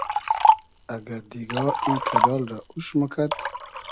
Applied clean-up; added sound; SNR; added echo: none; Liquid; -4 dB; none.